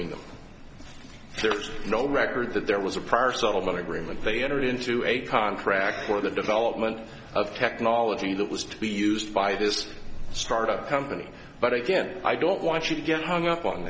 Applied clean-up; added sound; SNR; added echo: none; none; none; none.